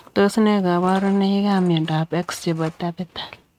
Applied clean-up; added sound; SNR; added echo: neural mask model RNNoise.